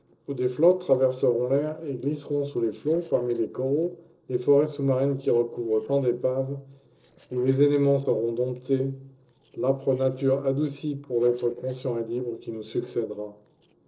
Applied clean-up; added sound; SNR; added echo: neural separator model SepFormer DNS4.